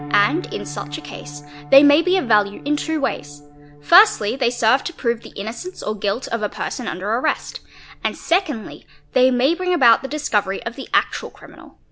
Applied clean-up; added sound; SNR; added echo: none; Piano; 20 dB; none.